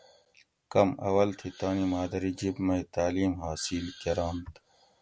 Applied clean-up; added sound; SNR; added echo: none; none; none; none.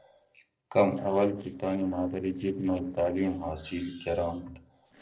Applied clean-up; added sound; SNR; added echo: neural separator model SepFormer DNS4.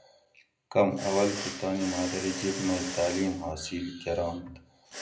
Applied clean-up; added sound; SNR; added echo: none; Mechanisms; 10 dB; reverberation time 0.5 s.